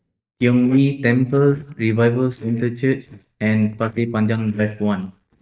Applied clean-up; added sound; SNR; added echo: neural mask model DeepFilterNet 3.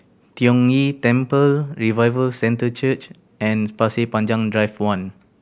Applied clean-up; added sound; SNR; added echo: none; none; none; none.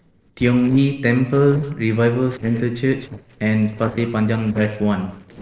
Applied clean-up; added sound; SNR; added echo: neural separator model SepFormer DNS4.